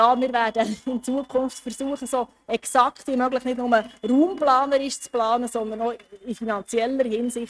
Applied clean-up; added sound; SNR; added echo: neural mask model RNNoise.